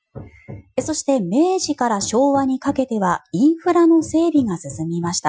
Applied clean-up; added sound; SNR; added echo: classical method Wiener filter.